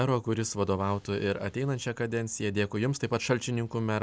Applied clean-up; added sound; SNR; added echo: none; none; none; none.